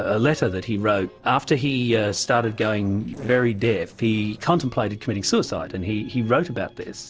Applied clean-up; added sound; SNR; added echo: neural separator model SepFormer DNS4.